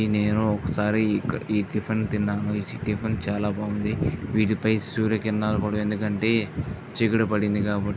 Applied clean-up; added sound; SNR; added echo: none; none; none; none.